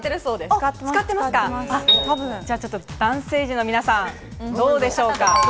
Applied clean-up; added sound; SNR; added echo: none; Piano; 3 dB; none.